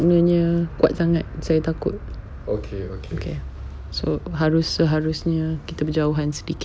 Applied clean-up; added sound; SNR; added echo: none; none; none; none.